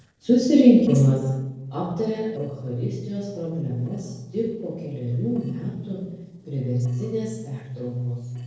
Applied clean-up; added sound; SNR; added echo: neural separator model SepFormer DNS4.